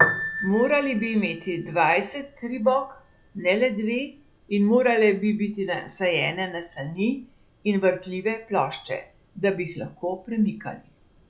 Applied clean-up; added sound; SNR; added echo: none; Piano; 10 dB; none.